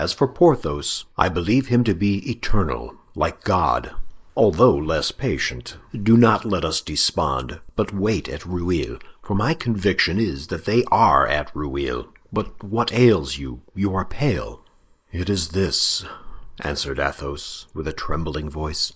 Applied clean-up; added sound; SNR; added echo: neural mask model Resemble Enhance denoiser.